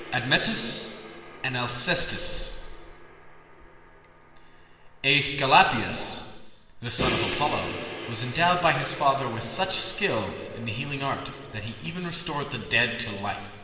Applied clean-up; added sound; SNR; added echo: none; Crash cymbal; 11 dB; reverberation time 1.6 s.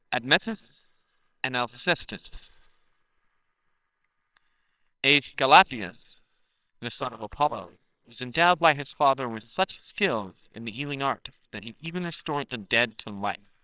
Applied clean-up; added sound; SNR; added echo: neural separator model SepFormer WHAMR!.